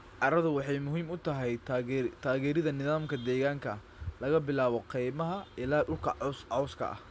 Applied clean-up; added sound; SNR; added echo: none; none; none; none.